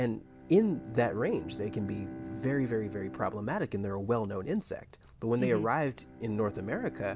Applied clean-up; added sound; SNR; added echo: none; Bowed string instrument; 14 dB; none.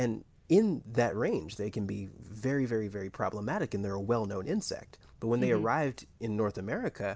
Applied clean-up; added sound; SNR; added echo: none; none; none; none.